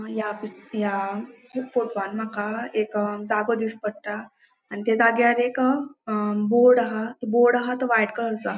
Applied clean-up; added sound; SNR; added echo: none; none; none; none.